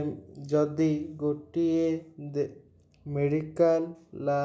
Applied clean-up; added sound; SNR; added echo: none; none; none; none.